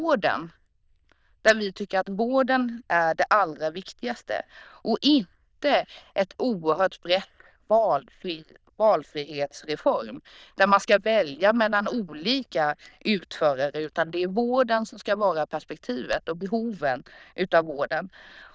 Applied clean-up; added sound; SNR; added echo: neural diffusion model UNIVERSE++.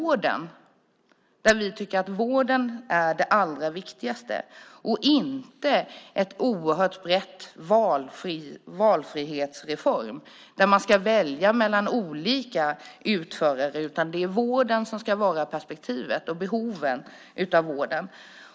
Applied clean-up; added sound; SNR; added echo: none; none; none; none.